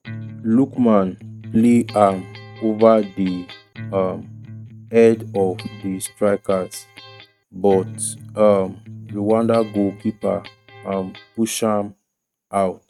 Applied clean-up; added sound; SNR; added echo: neural mask model RNNoise.